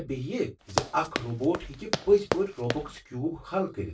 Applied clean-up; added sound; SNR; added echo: none; Run; 5 dB; reverberation time 0.2 s.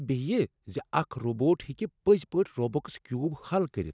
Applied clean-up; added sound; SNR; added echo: none; none; none; none.